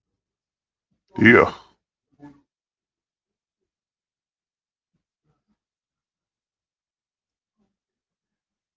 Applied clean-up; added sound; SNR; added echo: none; none; none; none.